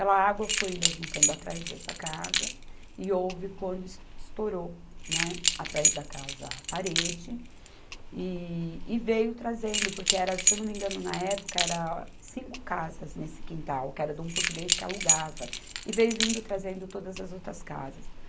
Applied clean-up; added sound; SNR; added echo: none; Keys jangling; 0 dB; none.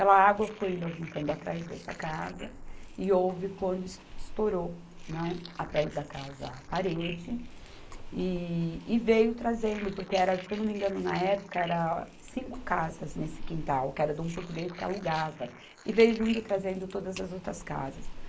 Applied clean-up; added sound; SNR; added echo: neural mask model Resemble Enhance denoiser.